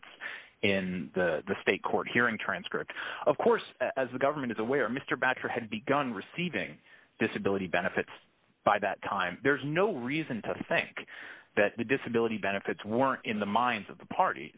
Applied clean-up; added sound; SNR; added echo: none; none; none; none.